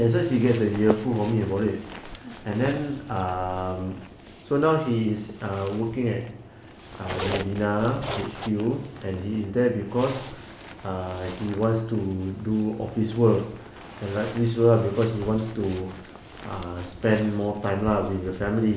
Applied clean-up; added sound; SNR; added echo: none; Zipper (clothing); 16 dB; none.